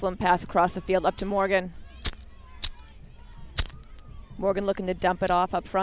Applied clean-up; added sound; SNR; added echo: none; Fire; 12 dB; none.